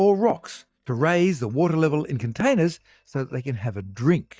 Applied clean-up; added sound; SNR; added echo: neural mask model DeepFilterNet 3.